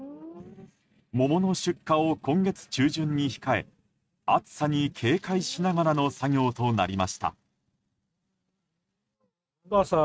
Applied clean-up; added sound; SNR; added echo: neural mask model RNNoise.